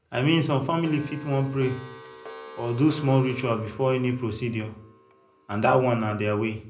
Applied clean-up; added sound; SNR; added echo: none; Clock; 20 dB; reverberation time 0.5 s.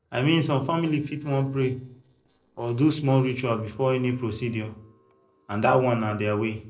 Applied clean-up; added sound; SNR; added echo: neural separator model SepFormer DNS4.